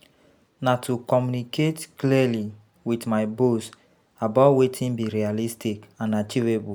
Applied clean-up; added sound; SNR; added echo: none; none; none; none.